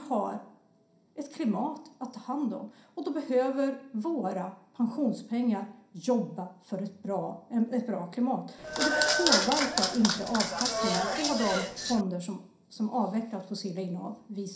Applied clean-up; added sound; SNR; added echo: none; Applause / Clapping; -2 dB; reverberation time 0.5 s.